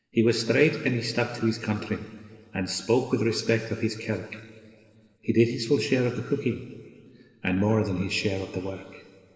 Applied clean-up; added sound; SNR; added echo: none; none; none; reverberation time 2.7 s.